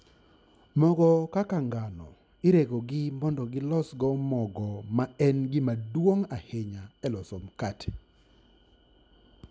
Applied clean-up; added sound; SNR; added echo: none; none; none; none.